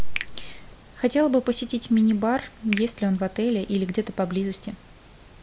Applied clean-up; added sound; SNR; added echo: none; Finger snapping; 18 dB; none.